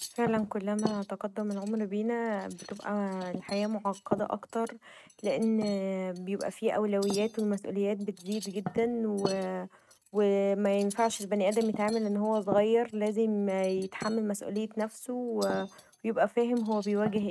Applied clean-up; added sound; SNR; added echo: neural mask model RNNoise.